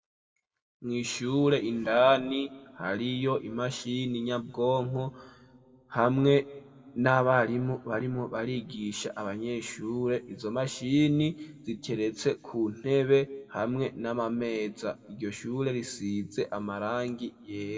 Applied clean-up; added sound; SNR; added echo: none; none; none; reverberation time 1.6 s.